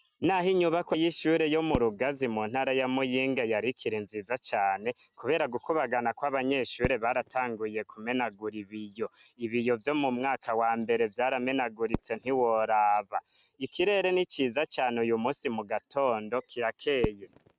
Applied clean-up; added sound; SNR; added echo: neural mask model RNNoise.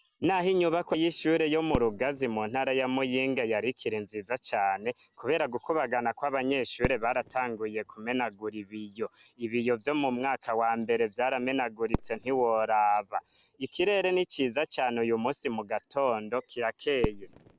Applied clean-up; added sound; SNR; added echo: none; Fireworks; 14 dB; none.